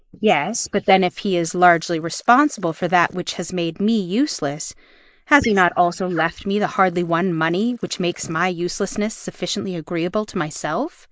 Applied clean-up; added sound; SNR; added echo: neural mask model Resemble Enhance denoiser.